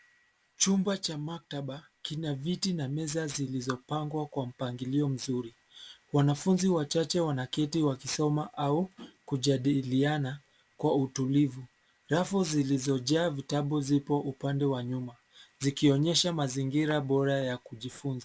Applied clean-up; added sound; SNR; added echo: none; none; none; none.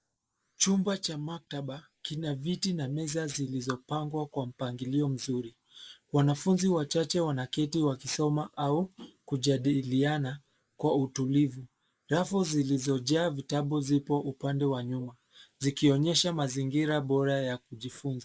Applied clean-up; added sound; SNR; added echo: neural mask model Resemble Enhance denoiser.